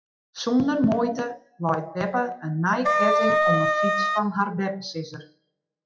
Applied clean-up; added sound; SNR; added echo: classical method WPE with log-MMSE.